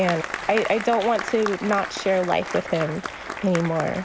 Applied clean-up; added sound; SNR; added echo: none; Applause; 9 dB; none.